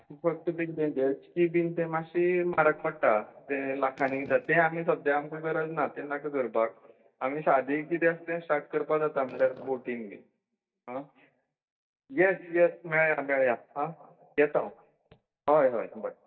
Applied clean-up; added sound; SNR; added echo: neural mask model DeepFilterNet 3.